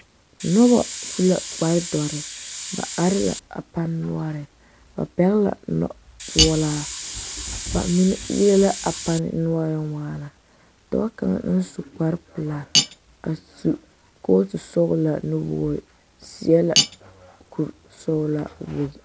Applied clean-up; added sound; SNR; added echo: none; Cutlery, silverware + Hiss; 5 dB; none.